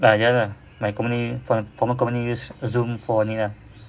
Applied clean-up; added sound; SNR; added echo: none; none; none; none.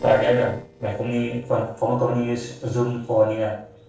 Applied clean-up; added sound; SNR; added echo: neural separator model SepFormer DNS4.